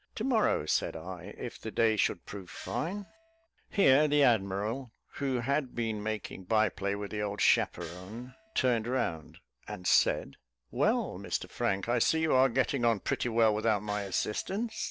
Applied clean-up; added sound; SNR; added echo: neural separator model SepFormer DNS4.